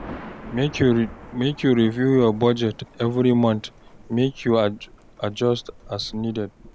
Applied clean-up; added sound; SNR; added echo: none; Thunder; 19 dB; none.